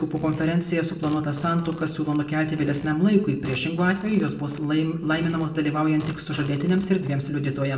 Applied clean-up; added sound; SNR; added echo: none; Fart; 19 dB; reverberation time 0.7 s.